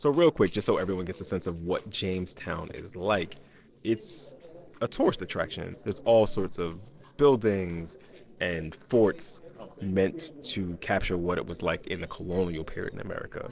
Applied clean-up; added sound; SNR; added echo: neural separator model SepFormer DNS4.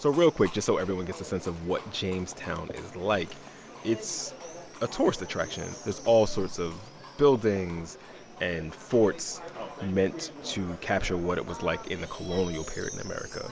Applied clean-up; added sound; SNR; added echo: none; Livestock, farm animals, working animals; 20 dB; none.